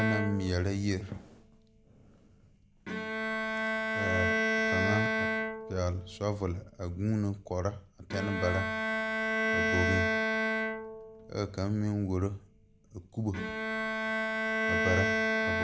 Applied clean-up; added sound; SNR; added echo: none; Bowed string instrument; -2 dB; none.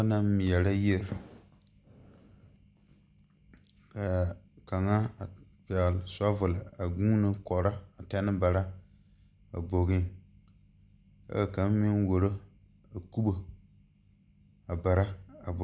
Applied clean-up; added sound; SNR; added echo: none; none; none; none.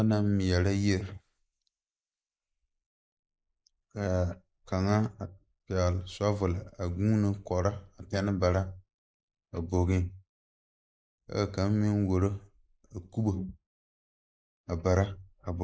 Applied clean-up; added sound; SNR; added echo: neural mask model Resemble Enhance denoiser.